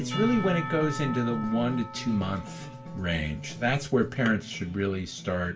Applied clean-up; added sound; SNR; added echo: none; Church bell / Percussion; 13 dB; reverberation time 0.2 s.